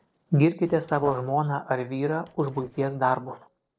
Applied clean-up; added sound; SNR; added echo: neural separator model SepFormer DNS4.